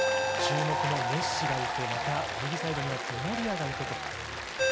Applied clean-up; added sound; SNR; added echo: none; Applause + Ringtone; -4 dB; none.